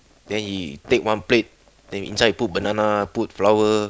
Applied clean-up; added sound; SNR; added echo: none; none; none; none.